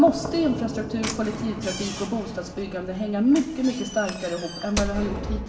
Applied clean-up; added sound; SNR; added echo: none; Knock / Slam; 8 dB; reverberation time 0.7 s.